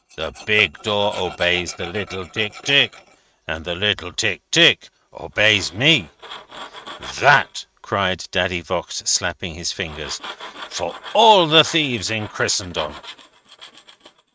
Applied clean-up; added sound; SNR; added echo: neural mask model RNNoise.